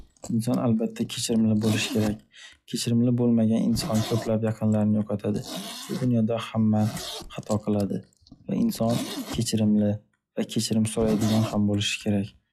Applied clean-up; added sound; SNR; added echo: classical method log-MMSE.